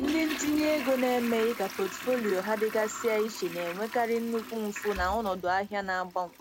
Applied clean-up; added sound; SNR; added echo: none; Toilet flush; 10 dB; none.